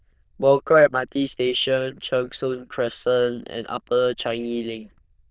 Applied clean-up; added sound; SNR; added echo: neural diffusion model UNIVERSE++.